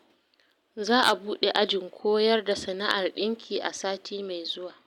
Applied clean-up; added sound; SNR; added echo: none; none; none; none.